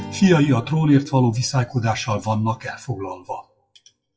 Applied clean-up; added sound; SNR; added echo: classical method WPE with log-MMSE.